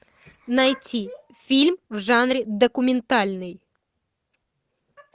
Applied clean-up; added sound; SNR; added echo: none; none; none; none.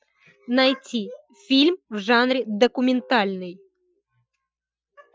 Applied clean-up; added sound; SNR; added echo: classical method Wiener filter.